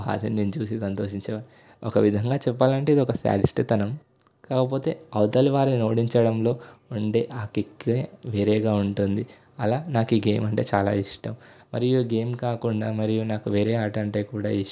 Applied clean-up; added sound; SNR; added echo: none; none; none; none.